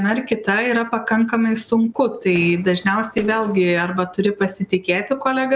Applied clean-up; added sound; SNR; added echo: neural separator model SepFormer DNS4.